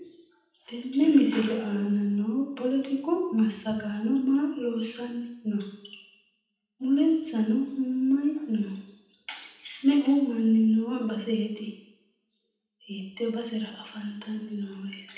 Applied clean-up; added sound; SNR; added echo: none; none; none; reverberation time 0.8 s.